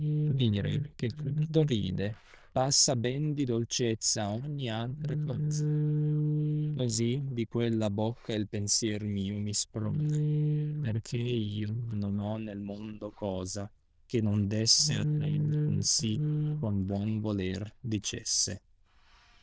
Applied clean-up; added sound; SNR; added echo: neural diffusion model UNIVERSE++.